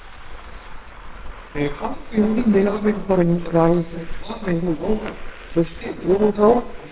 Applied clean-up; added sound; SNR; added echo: neural separator model SepFormer WHAMR!.